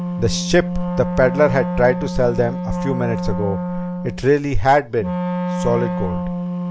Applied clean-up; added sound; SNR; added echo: none; Wind instrument, woodwind instrument; 4 dB; none.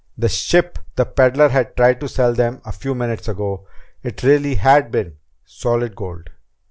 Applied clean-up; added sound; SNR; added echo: none; none; none; none.